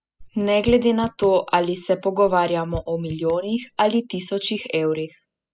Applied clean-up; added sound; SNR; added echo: classical method spectral subtraction.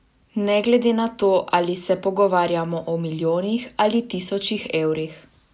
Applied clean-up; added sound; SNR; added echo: none; none; none; none.